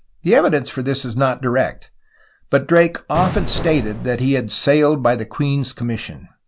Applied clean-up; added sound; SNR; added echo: none; Explosion; 10 dB; none.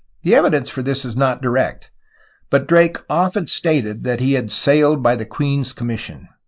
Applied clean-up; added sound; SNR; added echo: neural mask model Resemble Enhance denoiser.